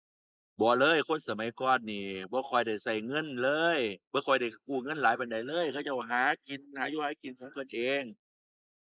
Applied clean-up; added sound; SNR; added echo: neural mask model Resemble Enhance denoiser.